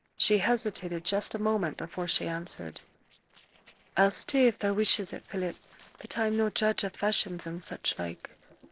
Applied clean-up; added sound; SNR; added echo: neural separator model SepFormer DNS4.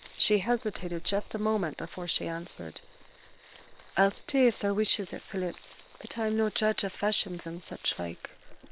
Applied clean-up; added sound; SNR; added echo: neural separator model SepFormer WHAM!.